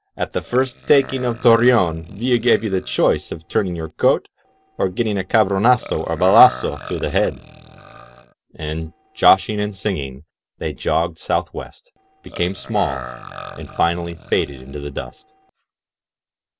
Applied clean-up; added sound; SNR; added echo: neural separator model SepFormer DNS4.